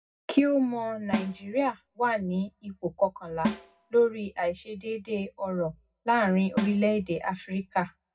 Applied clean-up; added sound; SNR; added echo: none; Snare drum; 8 dB; reverberation time 0.3 s.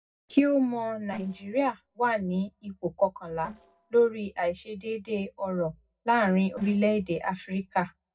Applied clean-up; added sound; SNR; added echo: neural separator model SepFormer DNS4.